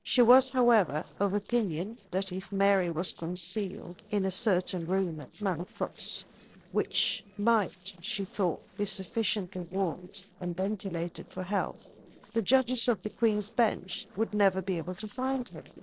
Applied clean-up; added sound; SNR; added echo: neural separator model SepFormer DNS4.